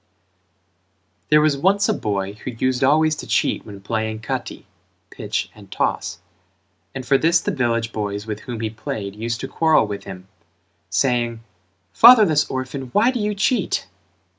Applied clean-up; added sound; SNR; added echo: none; none; none; none.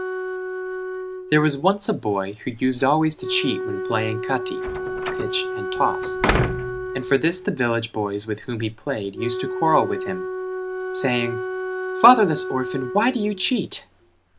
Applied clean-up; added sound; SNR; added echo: none; Wind instrument, woodwind instrument + Slam; 5 dB; none.